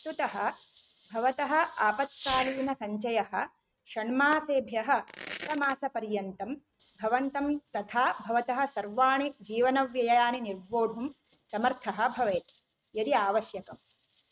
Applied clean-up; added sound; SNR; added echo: neural mask model RNNoise.